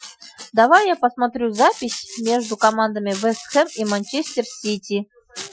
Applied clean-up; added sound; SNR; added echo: classical method Wiener filter.